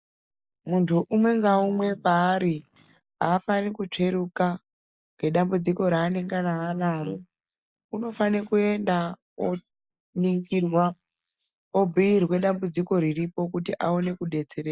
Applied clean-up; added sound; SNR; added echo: neural mask model Resemble Enhance denoiser.